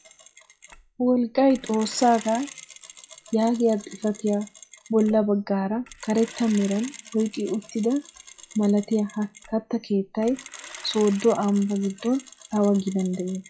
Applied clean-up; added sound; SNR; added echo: classical method WPE with log-MMSE.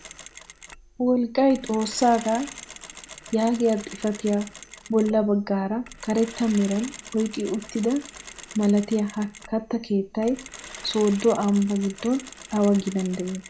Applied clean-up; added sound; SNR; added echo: none; Mechanisms; 17 dB; reverberation time 0.5 s.